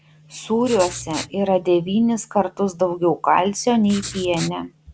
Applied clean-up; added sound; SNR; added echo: none; Writing; 13 dB; none.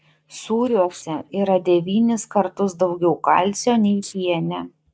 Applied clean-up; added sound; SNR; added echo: neural mask model DeepFilterNet 3.